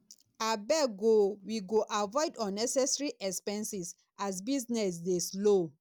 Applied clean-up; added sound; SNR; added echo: none; none; none; none.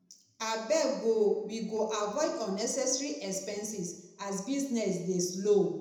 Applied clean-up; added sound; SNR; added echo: none; none; none; reverberation time 0.8 s.